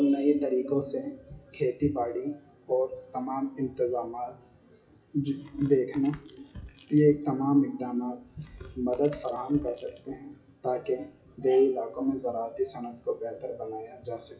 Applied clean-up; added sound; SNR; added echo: classical method WPE with log-MMSE.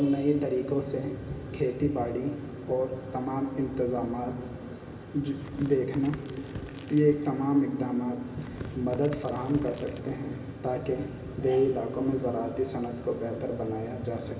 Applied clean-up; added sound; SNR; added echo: none; Tearing; 17 dB; reverberation time 2.7 s.